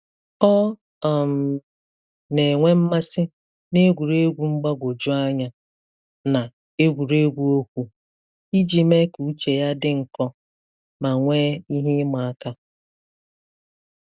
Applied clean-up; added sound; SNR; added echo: none; none; none; none.